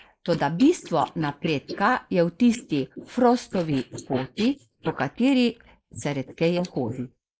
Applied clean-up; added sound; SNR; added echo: neural mask model Resemble Enhance denoiser.